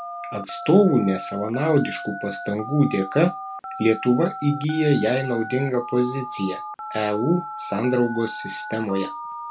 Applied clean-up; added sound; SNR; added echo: none; Telephone; 11 dB; none.